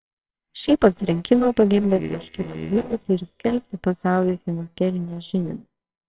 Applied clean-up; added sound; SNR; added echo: neural separator model SepFormer WHAMR!.